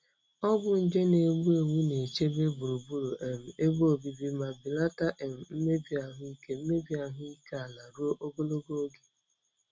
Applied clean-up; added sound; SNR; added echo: none; none; none; none.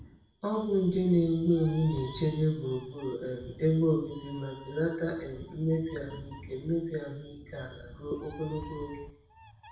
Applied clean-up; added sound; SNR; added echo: none; Meow; 18 dB; reverberation time 0.6 s.